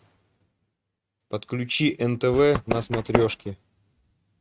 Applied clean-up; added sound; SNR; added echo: neural mask model RNNoise.